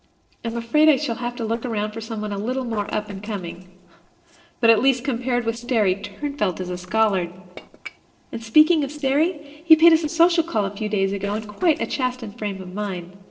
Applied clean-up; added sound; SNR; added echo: neural separator model SepFormer DNS4.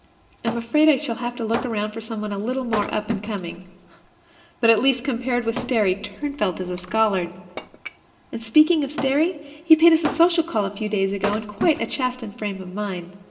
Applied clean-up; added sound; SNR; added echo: none; Wood; 13 dB; reverberation time 0.9 s.